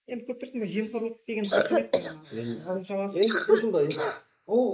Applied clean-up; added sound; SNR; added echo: neural mask model Resemble Enhance denoiser.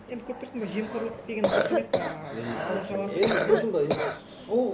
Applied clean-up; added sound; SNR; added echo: none; Cough; 0 dB; none.